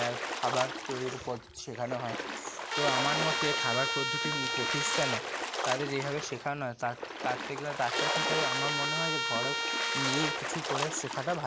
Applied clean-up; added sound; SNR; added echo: none; Splash, splatter + Trumpet; -2 dB; none.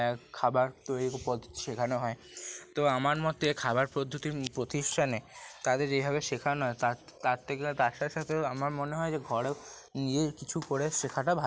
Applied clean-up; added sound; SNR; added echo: none; none; none; none.